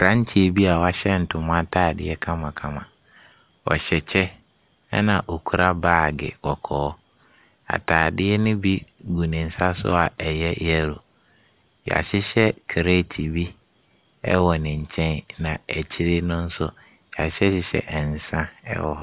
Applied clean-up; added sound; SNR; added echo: none; none; none; none.